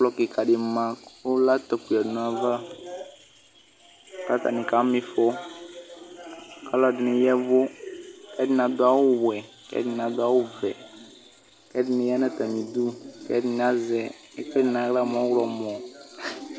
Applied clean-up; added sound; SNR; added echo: none; none; none; none.